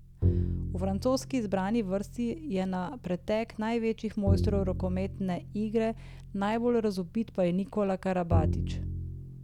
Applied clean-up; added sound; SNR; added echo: none; Bowed string instrument; 3 dB; none.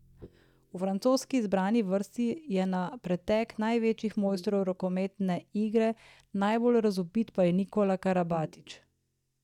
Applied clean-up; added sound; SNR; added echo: neural mask model DeepFilterNet 3.